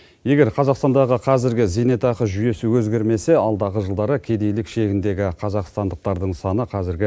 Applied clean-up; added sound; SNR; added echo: none; none; none; none.